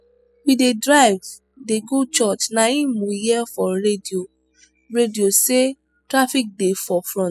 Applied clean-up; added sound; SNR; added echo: classical method spectral subtraction.